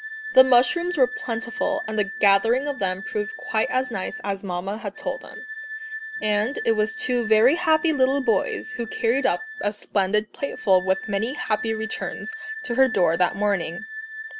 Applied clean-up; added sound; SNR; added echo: none; Wind instrument, woodwind instrument; 11 dB; none.